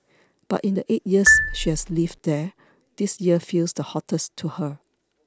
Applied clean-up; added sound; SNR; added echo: none; Marimba, xylophone; -1 dB; none.